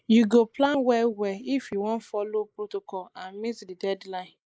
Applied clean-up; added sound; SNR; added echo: neural mask model Resemble Enhance denoiser.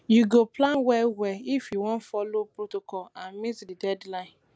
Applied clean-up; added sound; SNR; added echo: none; none; none; none.